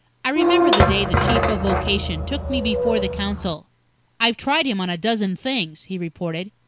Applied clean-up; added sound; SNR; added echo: none; Squeak / Thump, thud; -4 dB; none.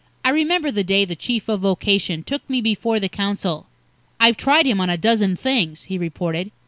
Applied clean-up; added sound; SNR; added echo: none; none; none; none.